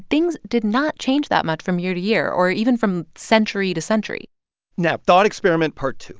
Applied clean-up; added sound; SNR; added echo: none; none; none; none.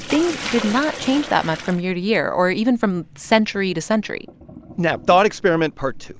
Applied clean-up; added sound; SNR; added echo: none; Sink (filling or washing); 15 dB; none.